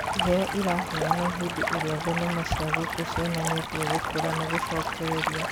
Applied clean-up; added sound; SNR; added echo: none; Stream; 0 dB; none.